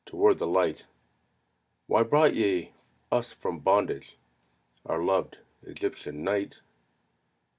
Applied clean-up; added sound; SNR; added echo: none; none; none; none.